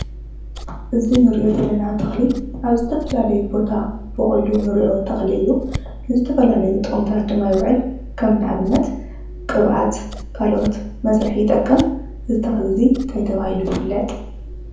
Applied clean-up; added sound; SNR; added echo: none; Scissors; 12 dB; reverberation time 0.7 s.